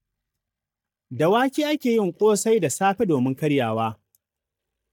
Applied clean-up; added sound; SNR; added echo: neural mask model DeepFilterNet 3.